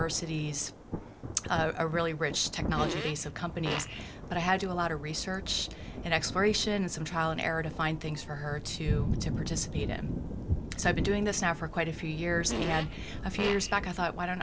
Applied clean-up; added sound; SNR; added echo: none; Fart + Thunder / Rain; 4 dB; none.